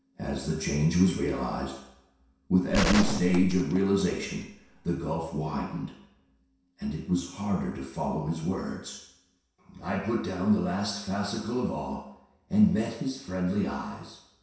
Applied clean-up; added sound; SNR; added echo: none; Gunshot, gunfire; 3 dB; reverberation time 0.7 s.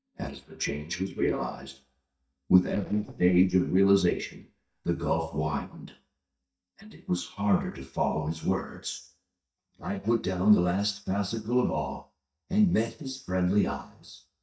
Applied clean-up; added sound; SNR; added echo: neural mask model DeepFilterNet 3.